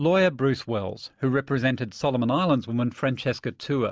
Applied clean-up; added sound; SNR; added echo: none; none; none; none.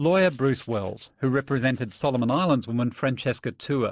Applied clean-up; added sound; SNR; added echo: neural separator model SepFormer DNS4.